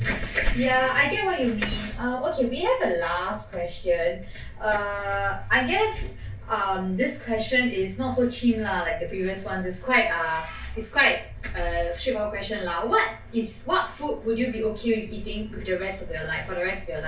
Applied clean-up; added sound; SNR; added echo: none; none; none; reverberation time 0.2 s.